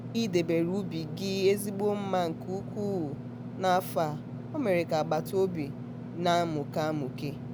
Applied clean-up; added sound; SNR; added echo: none; Engine / Mechanisms; 9 dB; none.